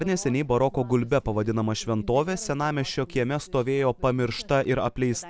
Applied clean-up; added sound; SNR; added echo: none; none; none; none.